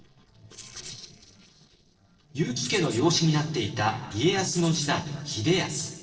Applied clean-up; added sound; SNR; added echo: neural separator model SepFormer DNS4.